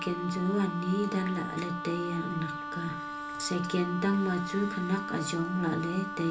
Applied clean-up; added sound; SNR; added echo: none; Wind instrument, woodwind instrument; 7 dB; reverberation time 0.3 s.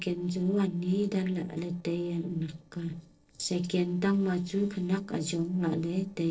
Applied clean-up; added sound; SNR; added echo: neural separator model SepFormer DNS4.